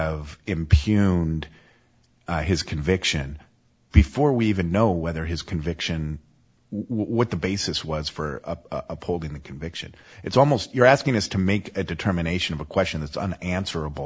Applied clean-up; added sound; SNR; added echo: none; none; none; none.